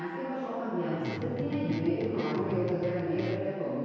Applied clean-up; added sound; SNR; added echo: none; Guitar; 8 dB; reverberation time 2.0 s.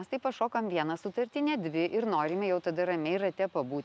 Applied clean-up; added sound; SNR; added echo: none; none; none; none.